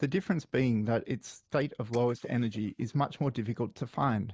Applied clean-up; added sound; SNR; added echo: neural mask model Resemble Enhance denoiser.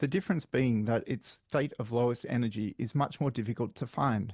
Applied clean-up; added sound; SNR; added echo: none; none; none; none.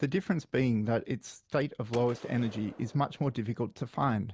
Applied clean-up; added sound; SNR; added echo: none; Gunshot, gunfire; 19 dB; none.